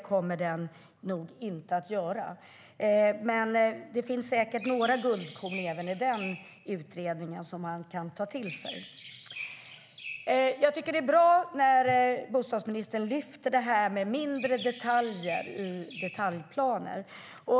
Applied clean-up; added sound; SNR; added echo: none; Chirp, tweet; 15 dB; none.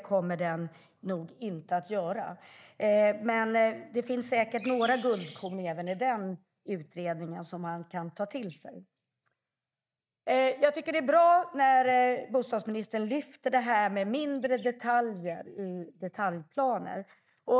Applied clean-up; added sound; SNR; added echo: neural mask model DeepFilterNet 3.